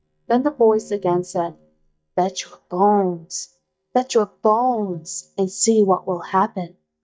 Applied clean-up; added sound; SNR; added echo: neural mask model DeepFilterNet 3.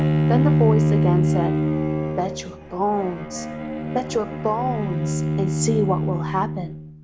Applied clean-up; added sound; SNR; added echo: none; Bowed string instrument; -4 dB; none.